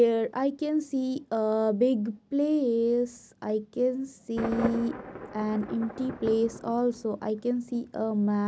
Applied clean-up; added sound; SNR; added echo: none; Thunder; 14 dB; none.